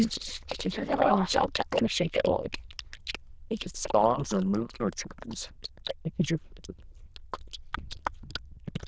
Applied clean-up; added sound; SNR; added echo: neural diffusion model UNIVERSE++.